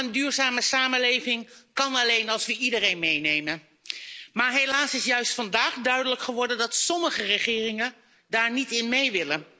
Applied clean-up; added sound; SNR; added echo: none; none; none; none.